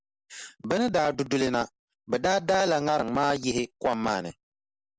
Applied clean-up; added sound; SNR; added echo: none; none; none; none.